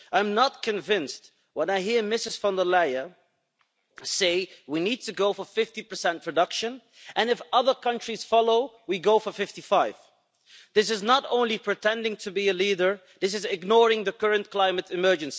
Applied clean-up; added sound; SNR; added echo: none; none; none; none.